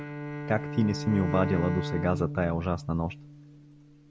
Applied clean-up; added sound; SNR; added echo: none; Bowed string instrument; 6 dB; none.